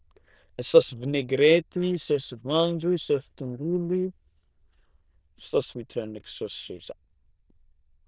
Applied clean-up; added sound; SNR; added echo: neural diffusion model UNIVERSE++.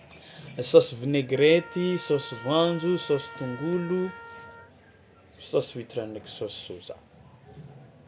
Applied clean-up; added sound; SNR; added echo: none; Trumpet; 19 dB; none.